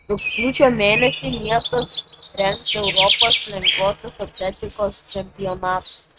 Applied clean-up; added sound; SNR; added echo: neural mask model RNNoise.